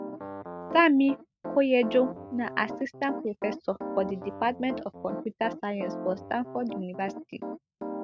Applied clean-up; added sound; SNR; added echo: neural mask model RNNoise.